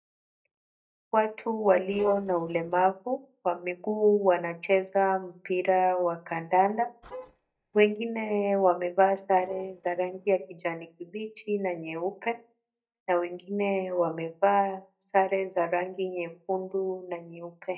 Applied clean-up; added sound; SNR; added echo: neural mask model DeepFilterNet 3.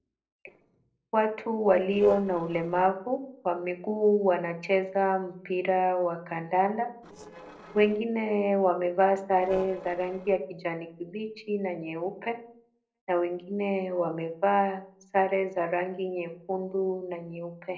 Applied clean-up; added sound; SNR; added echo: neural separator model SepFormer DNS4.